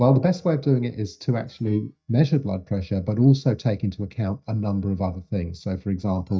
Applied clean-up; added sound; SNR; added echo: neural mask model DeepFilterNet 3.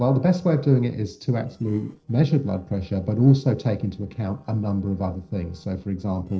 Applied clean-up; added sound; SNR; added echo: neural separator model SepFormer DNS4.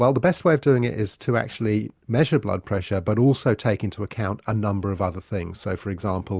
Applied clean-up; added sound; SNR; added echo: none; none; none; none.